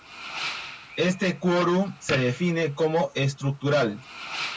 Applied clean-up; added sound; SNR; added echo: none; Fireworks; 12 dB; none.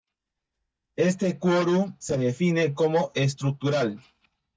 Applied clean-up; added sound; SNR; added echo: neural mask model DeepFilterNet 3.